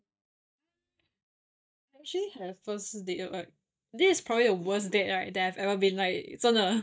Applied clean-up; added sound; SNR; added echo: neural mask model DeepFilterNet 3.